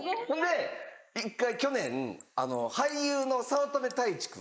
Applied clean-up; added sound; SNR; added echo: neural mask model Resemble Enhance denoiser.